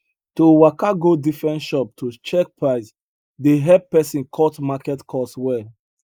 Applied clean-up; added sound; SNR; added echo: neural mask model Resemble Enhance denoiser.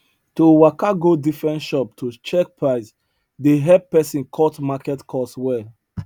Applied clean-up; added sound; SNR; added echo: none; none; none; none.